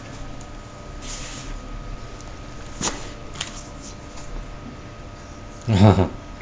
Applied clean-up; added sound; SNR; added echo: none; none; none; none.